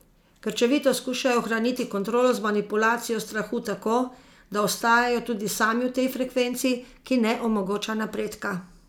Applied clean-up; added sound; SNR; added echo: none; none; none; none.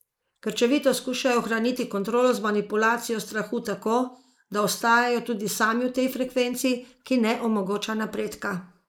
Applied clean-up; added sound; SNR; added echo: neural mask model Resemble Enhance denoiser.